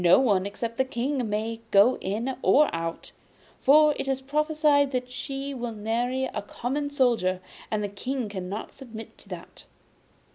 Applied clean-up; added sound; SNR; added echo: none; none; none; none.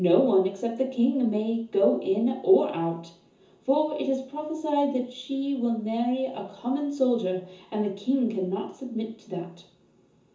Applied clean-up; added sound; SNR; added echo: none; none; none; reverberation time 0.6 s.